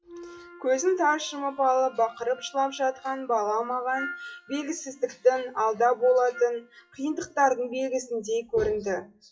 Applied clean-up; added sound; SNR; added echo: classical method WPE with log-MMSE.